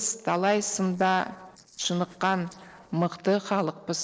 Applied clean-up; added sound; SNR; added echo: neural separator model SepFormer DNS4.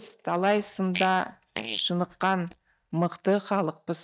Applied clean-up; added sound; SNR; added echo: neural mask model DeepFilterNet 3.